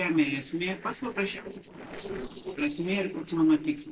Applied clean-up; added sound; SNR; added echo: neural separator model SepFormer DNS4.